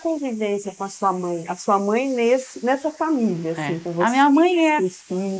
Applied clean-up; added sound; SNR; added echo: neural mask model Resemble Enhance denoiser.